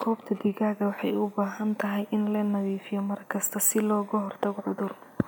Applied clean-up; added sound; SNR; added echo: none; none; none; none.